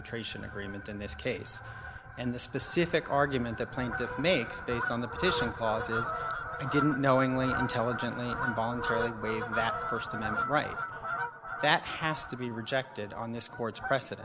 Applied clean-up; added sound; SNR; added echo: none; Fowl; 4 dB; none.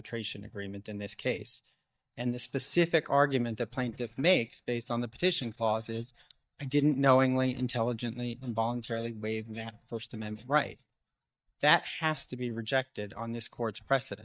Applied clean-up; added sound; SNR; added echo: neural mask model DeepFilterNet 3.